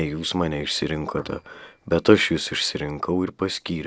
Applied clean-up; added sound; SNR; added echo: neural separator model SepFormer DNS4.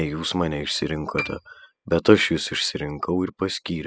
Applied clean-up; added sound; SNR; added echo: classical method spectral subtraction.